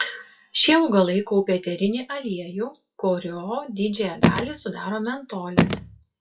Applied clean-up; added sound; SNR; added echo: classical method WPE with log-MMSE.